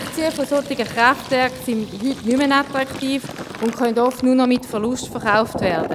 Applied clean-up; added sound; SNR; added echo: none; Fill (with liquid); 12 dB; none.